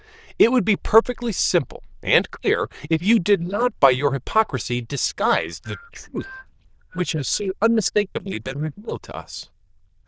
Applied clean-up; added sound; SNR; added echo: neural diffusion model UNIVERSE++.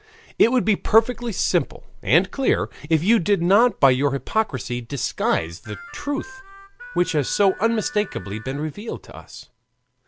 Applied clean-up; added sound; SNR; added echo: none; Harmonica; 19 dB; none.